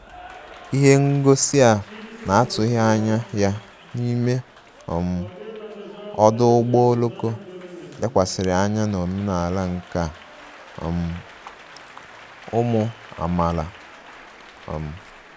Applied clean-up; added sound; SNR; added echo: none; Applause; 18 dB; none.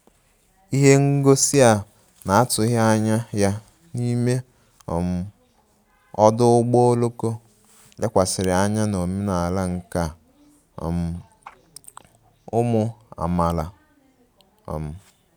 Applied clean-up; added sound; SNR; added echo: none; none; none; none.